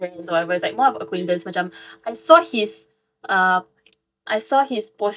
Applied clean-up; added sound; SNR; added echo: neural mask model DeepFilterNet 3.